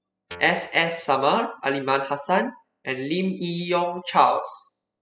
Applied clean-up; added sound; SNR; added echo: classical method spectral subtraction.